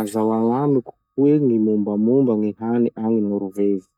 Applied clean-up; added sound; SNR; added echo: neural mask model DeepFilterNet 3.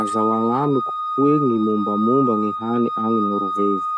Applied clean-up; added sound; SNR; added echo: none; Organ; 4 dB; none.